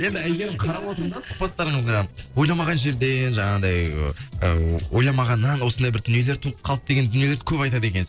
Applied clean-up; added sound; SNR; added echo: neural separator model SepFormer DNS4.